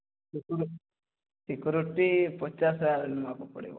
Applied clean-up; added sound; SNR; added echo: none; none; none; none.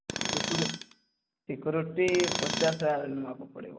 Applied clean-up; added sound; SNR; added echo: none; Tools; 3 dB; none.